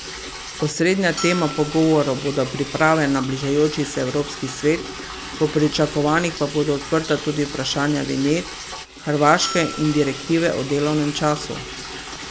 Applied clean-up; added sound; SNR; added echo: none; Liquid + Bell; 11 dB; none.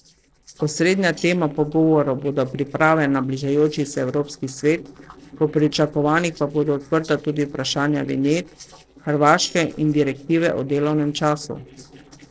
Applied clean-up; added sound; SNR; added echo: neural separator model SepFormer DNS4.